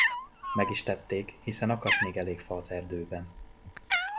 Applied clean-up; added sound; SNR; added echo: none; Cat; -1 dB; none.